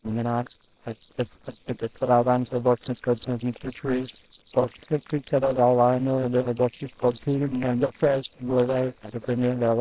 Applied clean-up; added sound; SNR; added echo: neural separator model SepFormer WHAMR!.